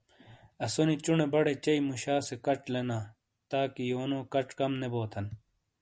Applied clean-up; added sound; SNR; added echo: none; none; none; none.